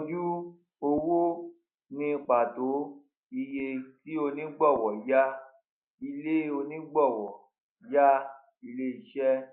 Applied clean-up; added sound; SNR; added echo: none; none; none; none.